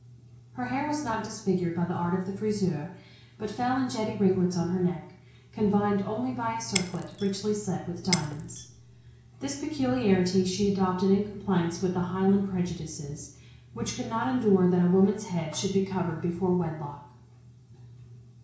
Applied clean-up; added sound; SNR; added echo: none; Shatter; 9 dB; reverberation time 0.6 s.